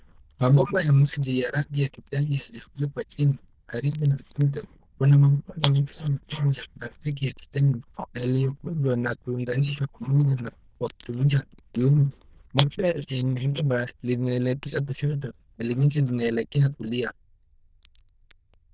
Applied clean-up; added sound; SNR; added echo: neural diffusion model UNIVERSE++.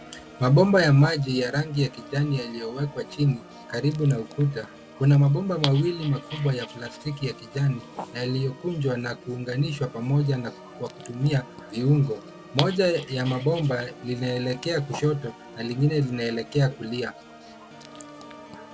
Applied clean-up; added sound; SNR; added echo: none; Dog + Organ; 16 dB; none.